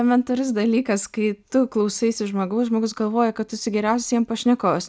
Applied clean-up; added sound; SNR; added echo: none; none; none; none.